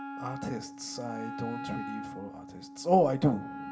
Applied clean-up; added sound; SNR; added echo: none; Wind instrument, woodwind instrument; 10 dB; reverberation time 0.4 s.